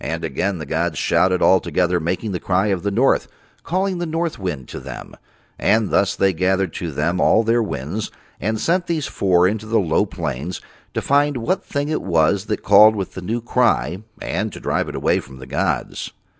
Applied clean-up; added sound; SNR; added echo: none; none; none; none.